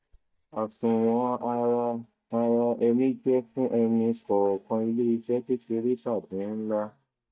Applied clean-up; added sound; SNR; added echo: neural mask model DeepFilterNet 3.